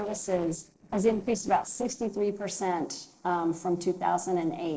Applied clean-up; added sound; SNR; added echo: neural separator model SepFormer DNS4.